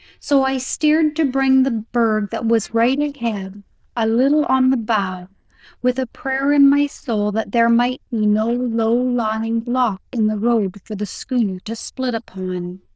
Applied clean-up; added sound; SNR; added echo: neural diffusion model UNIVERSE++.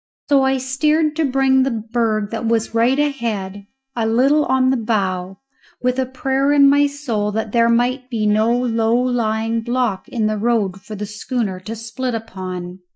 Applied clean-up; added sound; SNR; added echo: neural mask model DeepFilterNet 3.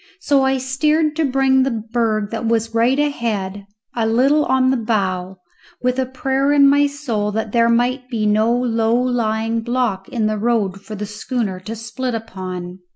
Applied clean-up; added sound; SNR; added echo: none; none; none; none.